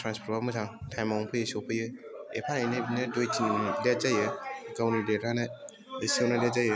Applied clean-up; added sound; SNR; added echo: none; none; none; none.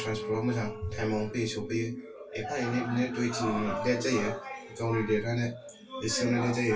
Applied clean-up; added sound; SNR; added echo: none; Chink, clink; 15 dB; reverberation time 0.1 s.